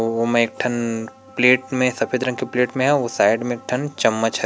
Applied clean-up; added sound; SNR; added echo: none; none; none; none.